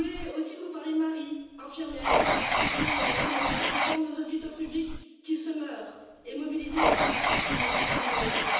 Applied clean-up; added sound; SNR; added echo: none; Writing; -4 dB; reverberation time 1.1 s.